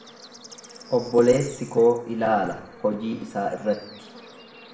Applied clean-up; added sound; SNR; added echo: none; Bird / Insect / Frog; 20 dB; reverberation time 0.7 s.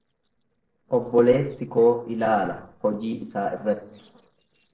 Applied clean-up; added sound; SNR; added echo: neural separator model SepFormer DNS4.